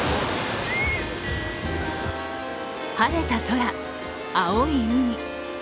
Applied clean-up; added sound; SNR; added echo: none; Harp; 12 dB; none.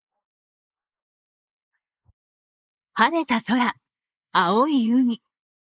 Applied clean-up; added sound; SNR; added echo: neural mask model Resemble Enhance denoiser.